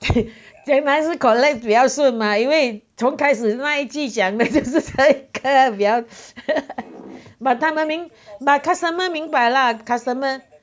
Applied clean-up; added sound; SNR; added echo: none; none; none; none.